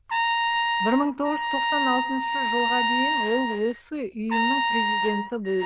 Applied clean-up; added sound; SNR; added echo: neural diffusion model UNIVERSE++.